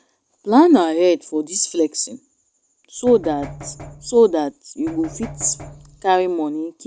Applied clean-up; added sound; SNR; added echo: none; Knock; 18 dB; none.